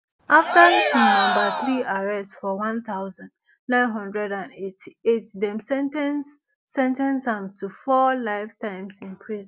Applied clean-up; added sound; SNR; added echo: none; Cheering; -2 dB; none.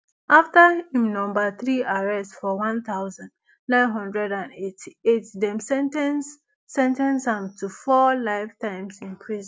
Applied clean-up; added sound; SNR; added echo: none; none; none; none.